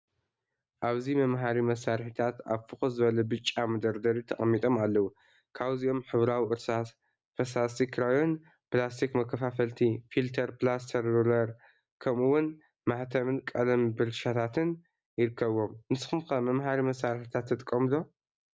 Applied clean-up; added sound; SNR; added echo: none; none; none; none.